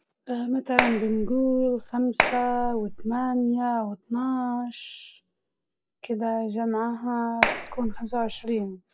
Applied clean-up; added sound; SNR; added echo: none; Clapping; 2 dB; none.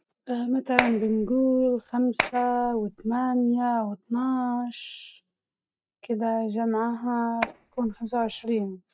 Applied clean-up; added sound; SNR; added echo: neural mask model RNNoise.